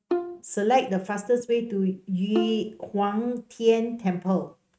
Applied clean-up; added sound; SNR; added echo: neural mask model RNNoise.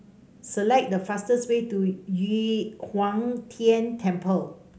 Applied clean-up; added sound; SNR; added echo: none; none; none; none.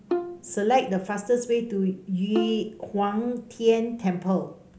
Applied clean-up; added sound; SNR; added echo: none; Bowed string instrument; 9 dB; none.